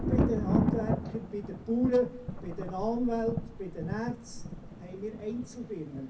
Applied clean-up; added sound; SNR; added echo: none; Thunder; 0 dB; reverberation time 0.3 s.